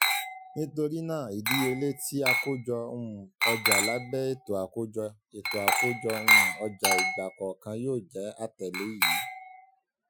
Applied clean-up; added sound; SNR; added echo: classical method Wiener filter.